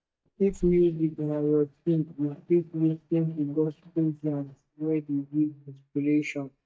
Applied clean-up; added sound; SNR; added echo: neural mask model DeepFilterNet 3.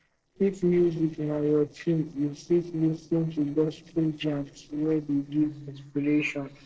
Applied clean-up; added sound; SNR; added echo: neural separator model SepFormer DNS4.